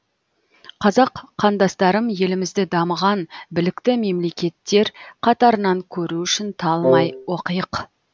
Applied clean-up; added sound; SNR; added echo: none; Wind instrument, woodwind instrument; -1 dB; none.